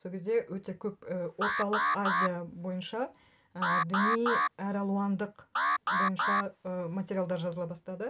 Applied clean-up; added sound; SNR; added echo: neural mask model Resemble Enhance denoiser.